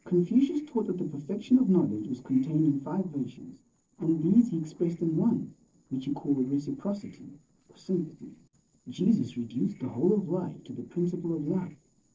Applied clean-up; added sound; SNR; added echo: neural separator model SepFormer DNS4.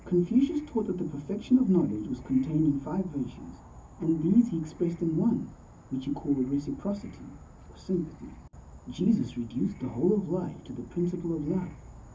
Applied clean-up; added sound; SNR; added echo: none; Insect / Frog; 19 dB; reverberation time 0.3 s.